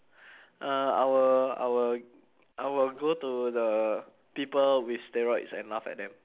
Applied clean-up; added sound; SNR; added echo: none; none; none; none.